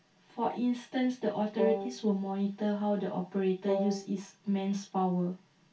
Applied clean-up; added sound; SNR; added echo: none; Wind instrument, woodwind instrument; 3 dB; reverberation time 0.2 s.